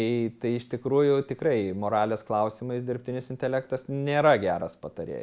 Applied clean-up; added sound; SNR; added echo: none; none; none; none.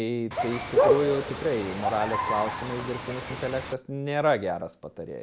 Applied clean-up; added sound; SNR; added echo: none; Bird; -1 dB; none.